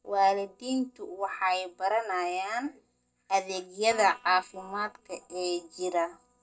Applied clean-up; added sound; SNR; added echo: neural separator model SepFormer DNS4.